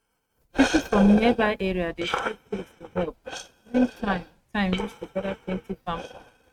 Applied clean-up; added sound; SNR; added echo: neural mask model RNNoise.